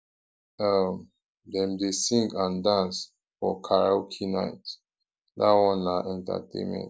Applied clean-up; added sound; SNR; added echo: none; none; none; none.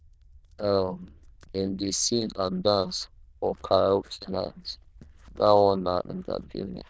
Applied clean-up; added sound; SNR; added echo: neural diffusion model UNIVERSE++.